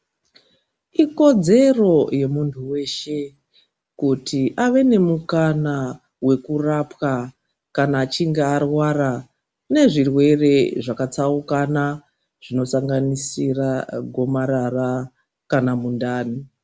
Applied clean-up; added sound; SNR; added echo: none; none; none; none.